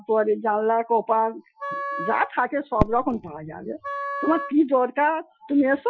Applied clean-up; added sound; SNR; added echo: classical method Wiener filter.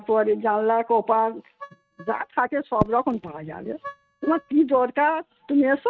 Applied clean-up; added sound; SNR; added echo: neural mask model RNNoise.